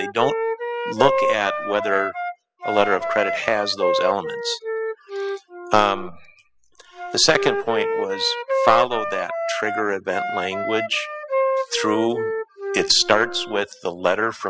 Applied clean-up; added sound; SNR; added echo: classical method spectral subtraction.